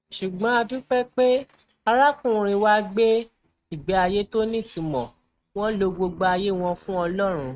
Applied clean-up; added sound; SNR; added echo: neural mask model RNNoise.